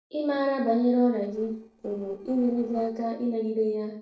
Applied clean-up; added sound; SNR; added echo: neural separator model SepFormer DNS4.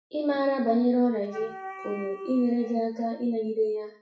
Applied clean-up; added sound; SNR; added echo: classical method WPE with log-MMSE.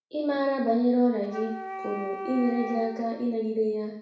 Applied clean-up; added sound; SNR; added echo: none; Wind instrument, woodwind instrument; 12 dB; reverberation time 0.6 s.